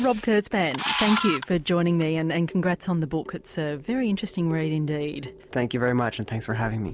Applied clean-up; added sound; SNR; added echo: none; Camera; 3 dB; none.